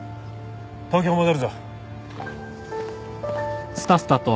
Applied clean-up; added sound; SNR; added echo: none; none; none; none.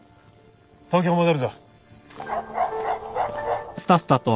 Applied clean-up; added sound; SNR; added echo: neural separator model SepFormer DNS4.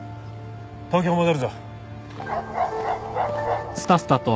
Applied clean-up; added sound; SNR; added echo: none; Bark; 3 dB; none.